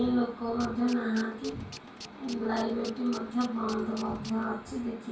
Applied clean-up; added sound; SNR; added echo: none; Tools; 17 dB; reverberation time 0.3 s.